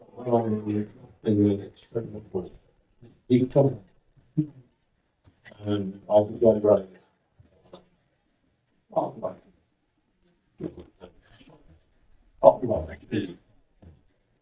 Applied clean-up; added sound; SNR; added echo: neural mask model DeepFilterNet 3.